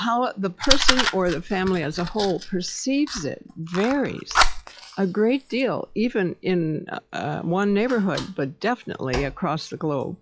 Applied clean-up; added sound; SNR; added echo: classical method log-MMSE.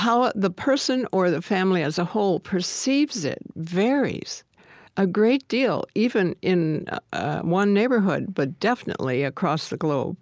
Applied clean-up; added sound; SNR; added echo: none; none; none; none.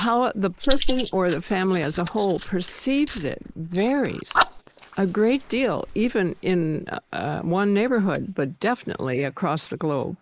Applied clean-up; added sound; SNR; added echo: neural mask model Resemble Enhance denoiser.